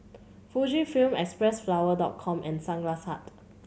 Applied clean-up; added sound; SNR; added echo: none; none; none; none.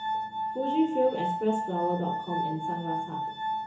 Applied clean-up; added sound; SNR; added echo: none; Glass; 1 dB; reverberation time 0.7 s.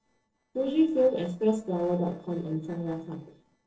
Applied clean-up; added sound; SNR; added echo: neural separator model SepFormer DNS4.